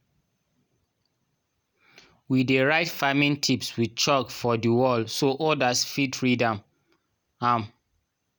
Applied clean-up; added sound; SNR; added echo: none; none; none; none.